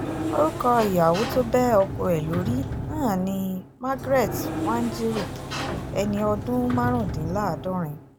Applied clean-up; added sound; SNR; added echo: none; Sliding door; 6 dB; none.